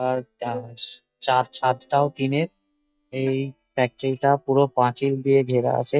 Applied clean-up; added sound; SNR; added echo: neural mask model DeepFilterNet 3.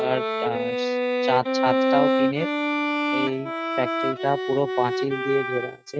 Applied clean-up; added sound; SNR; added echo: neural mask model RNNoise.